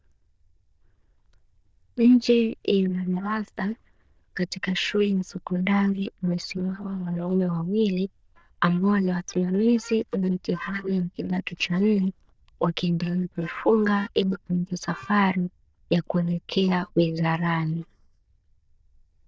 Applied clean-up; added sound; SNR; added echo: neural diffusion model UNIVERSE++.